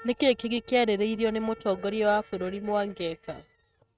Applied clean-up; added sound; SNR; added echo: neural mask model RNNoise.